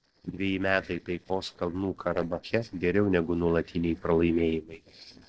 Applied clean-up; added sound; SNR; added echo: neural separator model SepFormer DNS4.